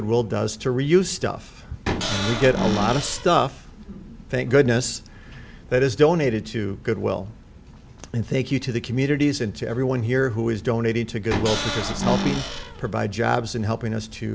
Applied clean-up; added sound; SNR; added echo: none; Cupboard open or close / Door; 3 dB; none.